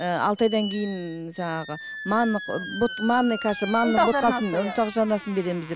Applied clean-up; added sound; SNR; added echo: none; Squeak; 13 dB; none.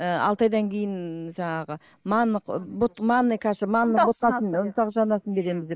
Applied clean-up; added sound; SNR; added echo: neural mask model Resemble Enhance denoiser.